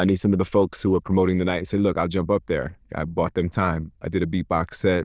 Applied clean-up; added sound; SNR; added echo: neural diffusion model UNIVERSE++.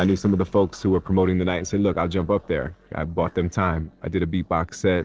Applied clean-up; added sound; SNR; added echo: neural separator model SepFormer DNS4.